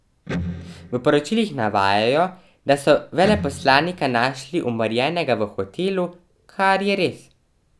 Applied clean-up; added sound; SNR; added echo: none; Electric guitar; 10 dB; none.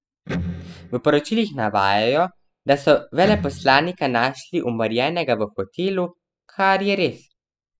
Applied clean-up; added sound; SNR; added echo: classical method spectral subtraction.